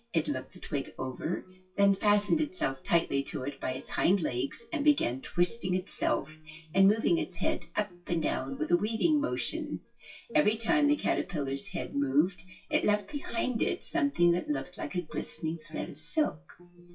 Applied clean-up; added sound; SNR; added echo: classical method WPE with log-MMSE.